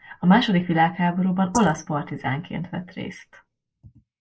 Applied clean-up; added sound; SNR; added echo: neural mask model Resemble Enhance denoiser.